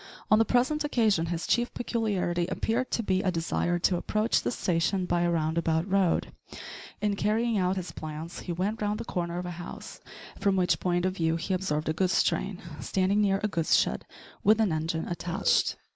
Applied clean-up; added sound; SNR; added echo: neural mask model Resemble Enhance denoiser.